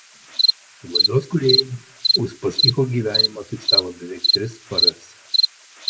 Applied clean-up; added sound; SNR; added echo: none; Cricket; -4 dB; reverberation time 0.4 s.